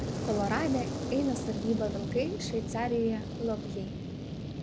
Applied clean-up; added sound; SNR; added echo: none; Fire; 2 dB; none.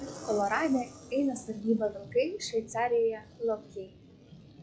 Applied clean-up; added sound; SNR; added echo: classical method log-MMSE.